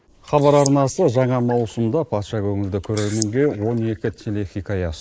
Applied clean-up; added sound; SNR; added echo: neural mask model Resemble Enhance denoiser.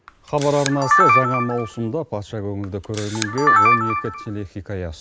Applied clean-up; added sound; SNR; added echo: none; Camera; -3 dB; none.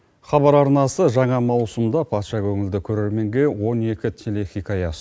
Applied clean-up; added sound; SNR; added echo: none; none; none; none.